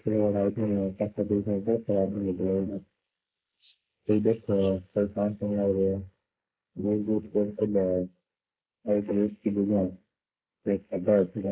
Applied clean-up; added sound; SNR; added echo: neural mask model Resemble Enhance denoiser.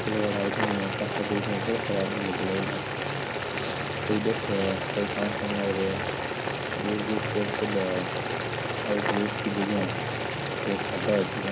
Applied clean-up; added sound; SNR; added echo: none; Boiling; -1 dB; none.